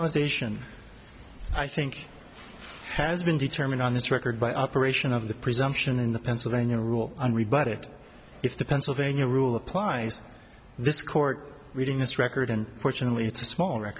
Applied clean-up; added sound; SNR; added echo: none; none; none; none.